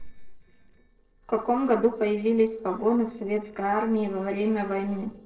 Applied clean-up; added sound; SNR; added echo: neural separator model SepFormer DNS4.